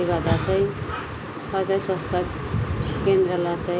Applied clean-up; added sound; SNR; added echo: none; none; none; none.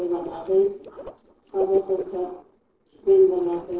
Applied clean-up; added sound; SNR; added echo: neural separator model SepFormer DNS4.